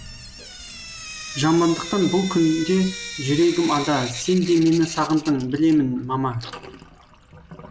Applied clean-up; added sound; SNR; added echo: none; Drip / Sink (filling or washing); 14 dB; none.